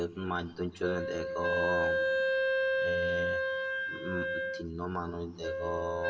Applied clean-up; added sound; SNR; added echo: none; Wind instrument, woodwind instrument; -5 dB; reverberation time 1.7 s.